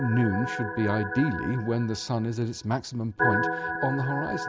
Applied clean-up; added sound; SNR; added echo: none; Organ; 4 dB; none.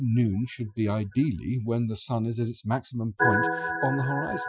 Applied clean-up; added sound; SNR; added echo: classical method Wiener filter.